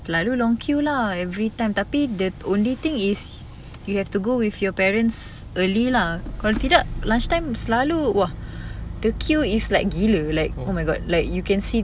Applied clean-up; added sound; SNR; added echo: none; none; none; none.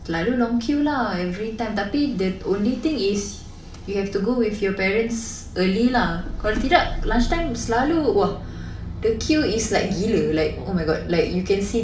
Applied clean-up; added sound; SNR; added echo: none; none; none; reverberation time 0.5 s.